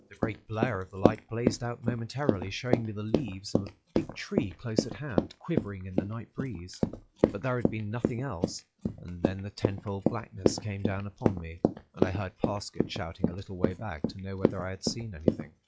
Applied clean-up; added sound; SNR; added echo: classical method log-MMSE.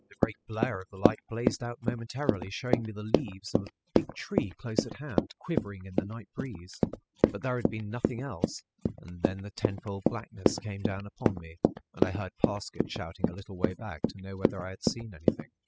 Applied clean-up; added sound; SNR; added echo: classical method spectral subtraction.